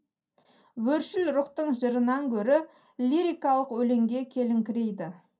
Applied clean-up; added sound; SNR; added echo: none; none; none; reverberation time 0.3 s.